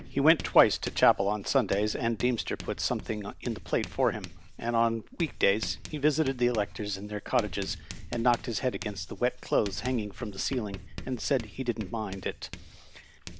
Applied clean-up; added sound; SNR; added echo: none; Writing; 13 dB; none.